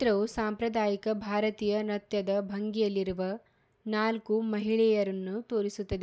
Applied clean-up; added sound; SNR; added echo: none; none; none; none.